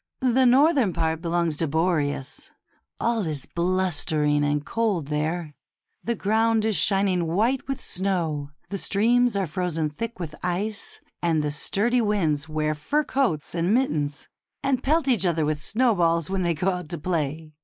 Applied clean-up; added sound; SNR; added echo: neural mask model Resemble Enhance denoiser.